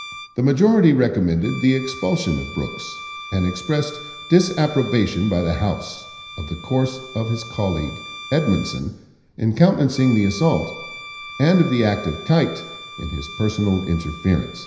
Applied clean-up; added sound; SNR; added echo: none; Bowed string instrument; 16 dB; reverberation time 0.9 s.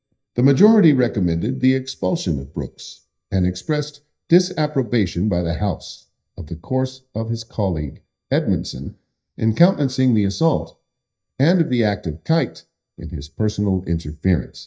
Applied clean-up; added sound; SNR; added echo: neural mask model DeepFilterNet 3.